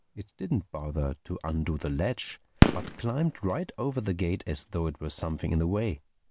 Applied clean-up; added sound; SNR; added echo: none; Fireworks; 2 dB; none.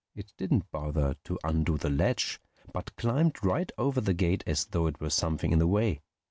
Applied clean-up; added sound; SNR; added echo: none; none; none; none.